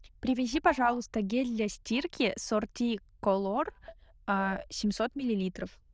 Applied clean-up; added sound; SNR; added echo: neural diffusion model UNIVERSE++.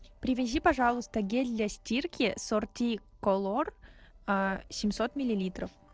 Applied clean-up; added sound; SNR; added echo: neural separator model SepFormer DNS4.